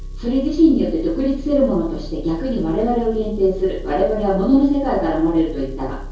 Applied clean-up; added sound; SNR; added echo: none; Engine; 11 dB; reverberation time 0.6 s.